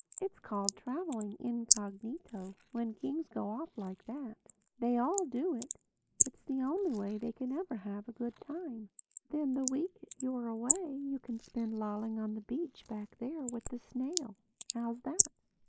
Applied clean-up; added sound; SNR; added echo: neural mask model Resemble Enhance denoiser.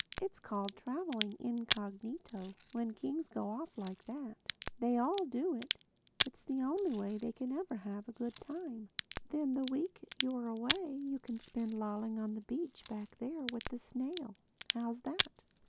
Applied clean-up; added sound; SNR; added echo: none; Crack; -1 dB; none.